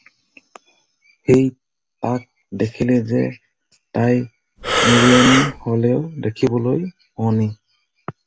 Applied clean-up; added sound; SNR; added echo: none; Breathing; -2 dB; none.